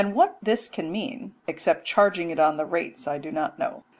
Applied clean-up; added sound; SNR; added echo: none; none; none; none.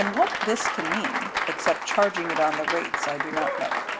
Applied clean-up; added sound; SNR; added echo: none; Applause; 1 dB; none.